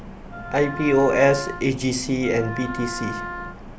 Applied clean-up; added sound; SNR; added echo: none; Wind instrument, woodwind instrument; 11 dB; none.